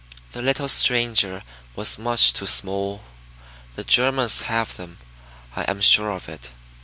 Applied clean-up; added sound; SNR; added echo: none; none; none; none.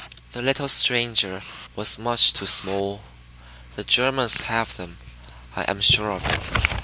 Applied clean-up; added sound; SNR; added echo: none; Writing; 10 dB; none.